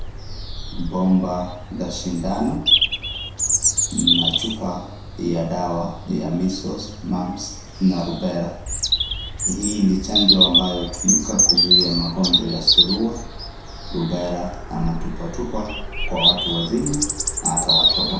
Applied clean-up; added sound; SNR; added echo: none; Bird vocalization, bird call, bird song; -2 dB; reverberation time 0.7 s.